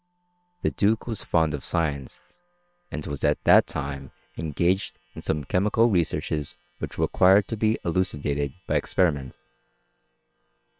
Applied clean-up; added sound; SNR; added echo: neural separator model SepFormer WHAM!.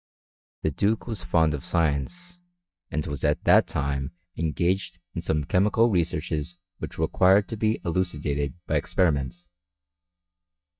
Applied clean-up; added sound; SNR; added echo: neural mask model DeepFilterNet 3.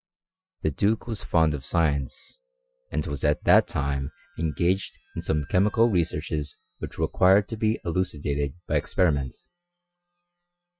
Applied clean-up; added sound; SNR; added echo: classical method Wiener filter.